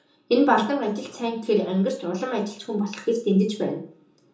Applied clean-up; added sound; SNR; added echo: none; none; none; reverberation time 1.0 s.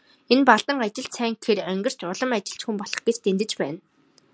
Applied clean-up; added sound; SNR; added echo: none; none; none; none.